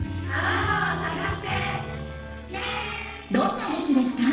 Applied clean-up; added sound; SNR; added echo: neural separator model SepFormer DNS4.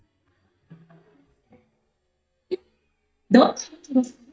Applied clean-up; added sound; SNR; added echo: neural mask model DeepFilterNet 3.